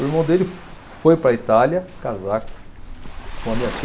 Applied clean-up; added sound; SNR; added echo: none; Waves, surf; 11 dB; none.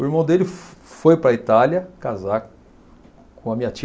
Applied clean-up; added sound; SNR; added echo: none; none; none; none.